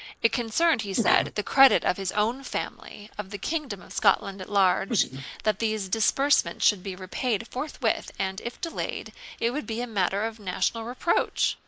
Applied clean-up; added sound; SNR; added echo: neural mask model Resemble Enhance denoiser.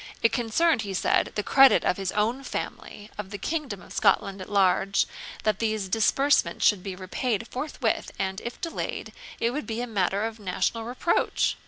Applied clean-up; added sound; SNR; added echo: none; none; none; none.